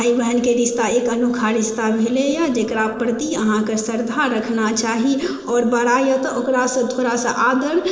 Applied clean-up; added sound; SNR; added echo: neural separator model SepFormer DNS4.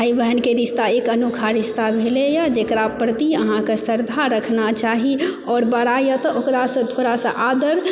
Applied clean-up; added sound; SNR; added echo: none; none; none; none.